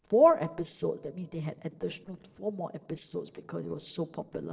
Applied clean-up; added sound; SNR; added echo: neural separator model SepFormer DNS4.